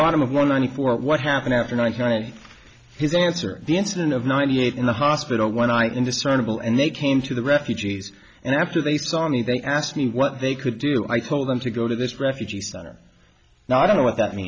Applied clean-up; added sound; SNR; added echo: none; none; none; none.